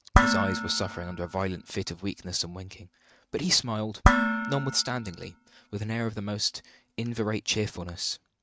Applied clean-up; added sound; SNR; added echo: neural mask model RNNoise.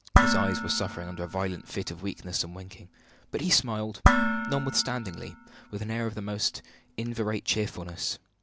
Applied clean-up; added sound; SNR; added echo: none; Dishes, pots, and pans; -2 dB; none.